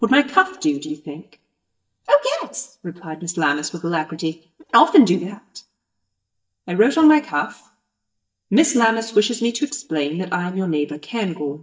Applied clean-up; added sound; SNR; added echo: neural mask model DeepFilterNet 3.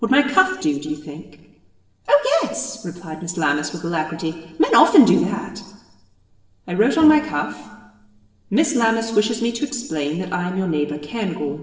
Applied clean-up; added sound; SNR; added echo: neural separator model SepFormer DNS4.